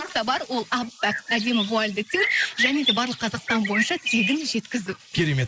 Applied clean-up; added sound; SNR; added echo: neural mask model Resemble Enhance denoiser.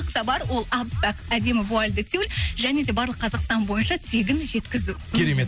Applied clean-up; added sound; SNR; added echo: none; none; none; none.